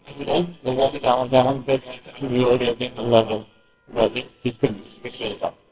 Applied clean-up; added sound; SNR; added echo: neural separator model SepFormer WHAMR!.